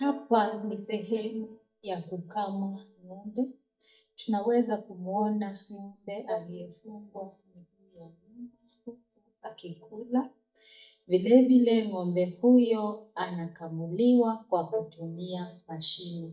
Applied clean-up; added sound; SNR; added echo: neural mask model DeepFilterNet 3.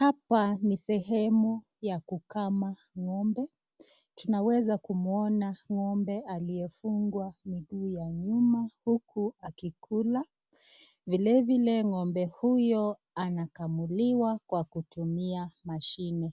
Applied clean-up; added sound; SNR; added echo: none; none; none; none.